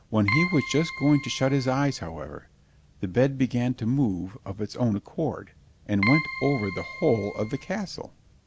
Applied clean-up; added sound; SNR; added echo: none; Keyboard (musical); 7 dB; none.